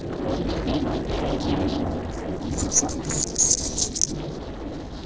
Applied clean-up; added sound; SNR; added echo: neural separator model SepFormer DNS4.